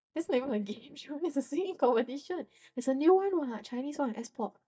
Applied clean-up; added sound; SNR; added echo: neural mask model DeepFilterNet 3.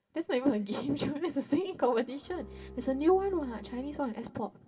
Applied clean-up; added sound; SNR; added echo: none; Bowed string instrument; 17 dB; reverberation time 0.1 s.